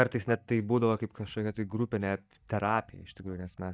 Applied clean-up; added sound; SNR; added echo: neural mask model DeepFilterNet 3.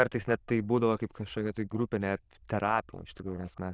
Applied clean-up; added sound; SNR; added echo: neural diffusion model UNIVERSE++.